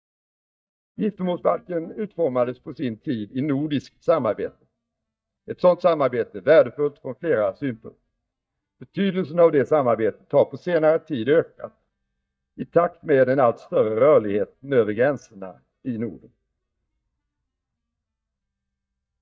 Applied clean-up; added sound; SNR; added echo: neural mask model DeepFilterNet 3.